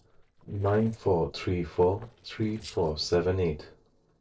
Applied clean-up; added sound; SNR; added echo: neural separator model SepFormer DNS4.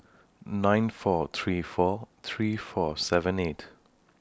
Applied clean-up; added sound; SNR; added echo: none; none; none; none.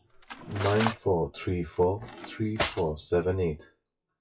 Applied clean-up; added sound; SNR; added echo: classical method WPE with log-MMSE.